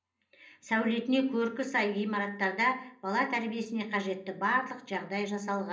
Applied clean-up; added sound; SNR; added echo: none; none; none; reverberation time 0.5 s.